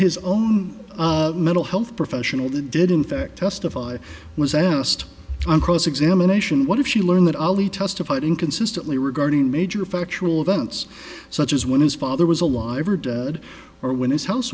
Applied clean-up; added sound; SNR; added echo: none; none; none; none.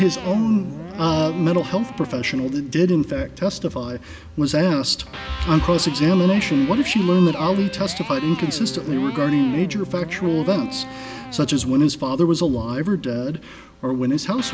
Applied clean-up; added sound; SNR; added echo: none; Electric guitar; 15 dB; none.